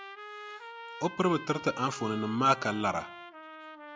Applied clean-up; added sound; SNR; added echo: none; Trumpet; 13 dB; none.